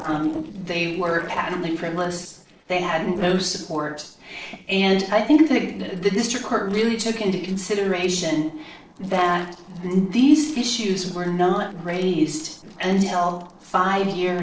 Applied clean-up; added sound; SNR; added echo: neural separator model SepFormer DNS4.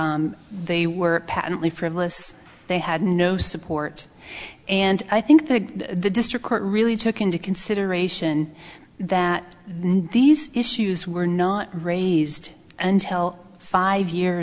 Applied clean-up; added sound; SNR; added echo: none; none; none; none.